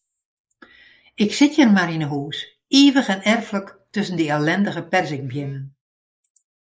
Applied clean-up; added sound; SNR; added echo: neural mask model Resemble Enhance denoiser.